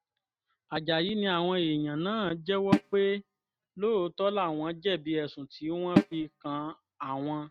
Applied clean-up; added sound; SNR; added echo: neural mask model RNNoise.